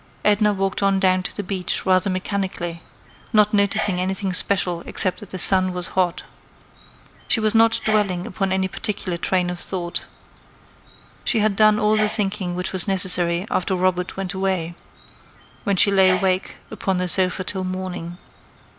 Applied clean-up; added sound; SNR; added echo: none; Sneeze; 16 dB; none.